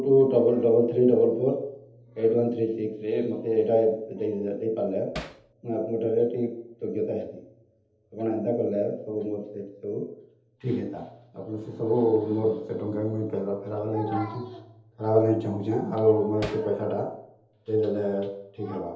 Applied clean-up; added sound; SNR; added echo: none; Hammer; 12 dB; reverberation time 0.8 s.